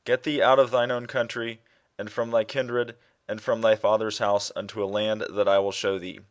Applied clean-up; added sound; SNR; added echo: none; none; none; none.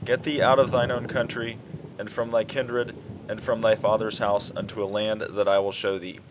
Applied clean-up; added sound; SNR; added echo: none; Thunder / Rain; 12 dB; none.